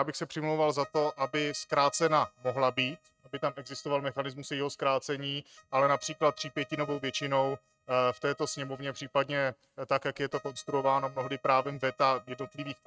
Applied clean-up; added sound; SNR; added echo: neural mask model RNNoise.